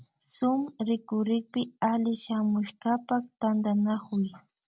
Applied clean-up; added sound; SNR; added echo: none; none; none; none.